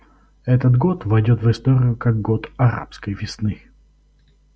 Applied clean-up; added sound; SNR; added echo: none; none; none; none.